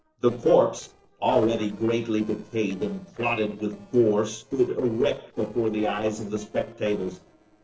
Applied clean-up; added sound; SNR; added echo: neural separator model SepFormer DNS4.